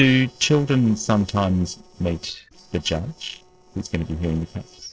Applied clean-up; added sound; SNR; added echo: neural separator model SepFormer DNS4.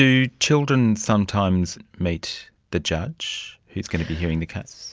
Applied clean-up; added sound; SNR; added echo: none; none; none; none.